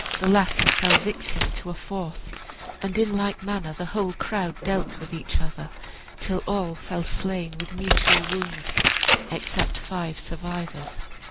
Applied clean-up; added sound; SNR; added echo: none; Tearing; 1 dB; none.